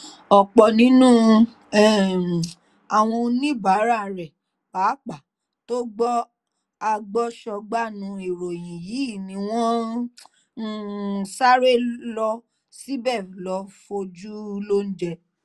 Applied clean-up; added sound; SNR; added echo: none; none; none; none.